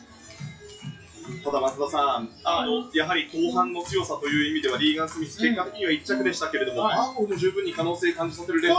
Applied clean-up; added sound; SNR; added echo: classical method WPE with log-MMSE.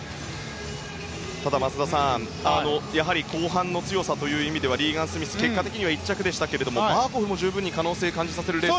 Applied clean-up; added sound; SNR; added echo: none; none; none; none.